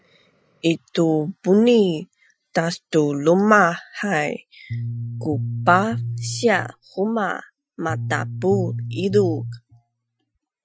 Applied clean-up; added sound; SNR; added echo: classical method Wiener filter.